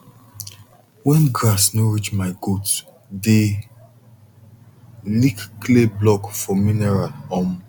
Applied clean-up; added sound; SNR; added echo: none; none; none; none.